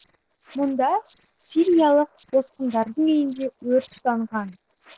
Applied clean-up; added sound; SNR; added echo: neural separator model SepFormer DNS4.